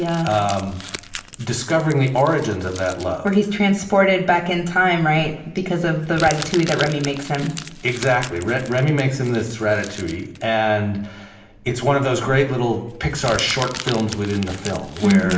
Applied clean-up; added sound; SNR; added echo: none; Crumpling, crinkling; 15 dB; reverberation time 0.7 s.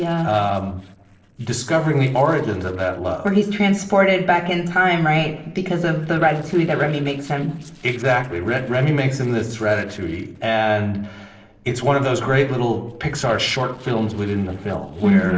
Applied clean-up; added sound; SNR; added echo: neural separator model SepFormer DNS4.